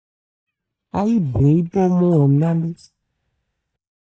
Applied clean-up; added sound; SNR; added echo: neural mask model DeepFilterNet 3.